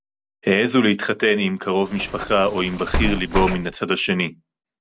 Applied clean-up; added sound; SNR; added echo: none; Bus; 5 dB; none.